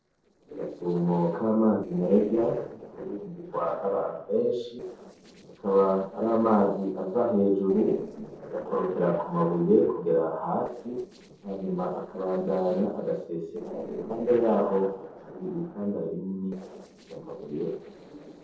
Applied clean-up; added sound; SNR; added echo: neural separator model SepFormer DNS4.